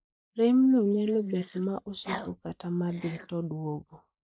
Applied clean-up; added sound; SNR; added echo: neural mask model Resemble Enhance denoiser.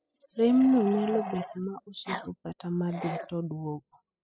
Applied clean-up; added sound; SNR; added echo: classical method spectral subtraction.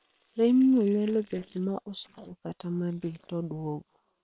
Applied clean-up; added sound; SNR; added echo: neural separator model SepFormer WHAM!.